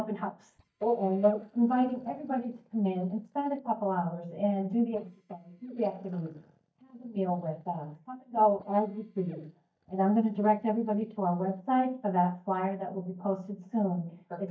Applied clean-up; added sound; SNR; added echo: neural mask model DeepFilterNet 3.